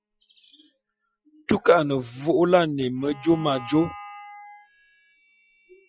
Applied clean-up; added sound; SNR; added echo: classical method Wiener filter.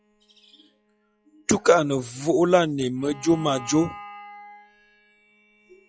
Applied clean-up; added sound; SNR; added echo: classical method log-MMSE.